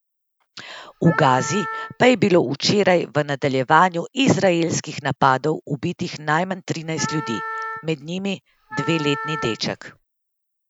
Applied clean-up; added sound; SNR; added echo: none; Wind instrument, woodwind instrument; 10 dB; none.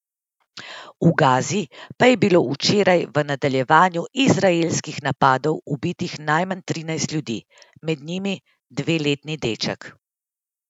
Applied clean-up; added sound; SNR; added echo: none; none; none; none.